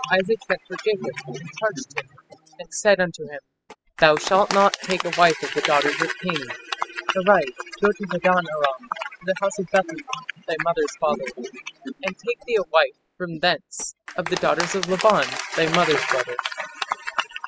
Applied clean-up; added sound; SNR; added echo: classical method spectral subtraction.